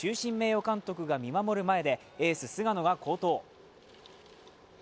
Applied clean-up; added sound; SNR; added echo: none; none; none; none.